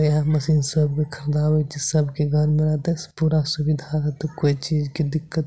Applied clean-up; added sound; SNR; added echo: none; none; none; none.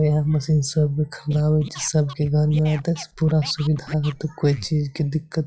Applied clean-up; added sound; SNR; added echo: classical method log-MMSE.